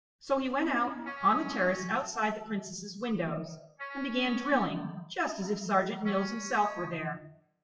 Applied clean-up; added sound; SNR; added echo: classical method WPE with log-MMSE.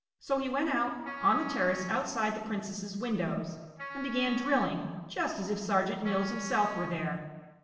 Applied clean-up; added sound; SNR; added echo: none; Wind instrument, woodwind instrument; 11 dB; reverberation time 1.1 s.